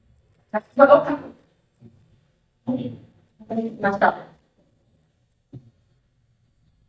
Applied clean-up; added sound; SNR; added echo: neural mask model DeepFilterNet 3.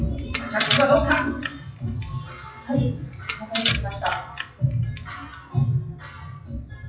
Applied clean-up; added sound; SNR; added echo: classical method WPE with log-MMSE.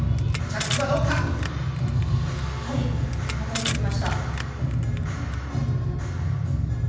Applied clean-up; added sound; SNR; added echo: none; Crushing; 13 dB; reverberation time 1.2 s.